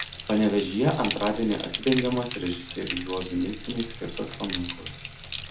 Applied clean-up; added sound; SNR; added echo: none; Bathtub (filling or washing); 4 dB; reverberation time 0.4 s.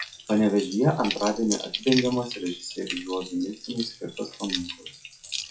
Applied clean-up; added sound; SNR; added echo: classical method WPE with log-MMSE.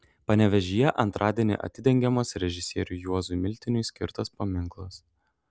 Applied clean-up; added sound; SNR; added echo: none; none; none; none.